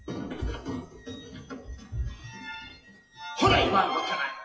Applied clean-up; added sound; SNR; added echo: classical method WPE with log-MMSE.